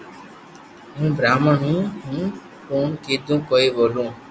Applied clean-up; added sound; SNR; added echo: none; none; none; none.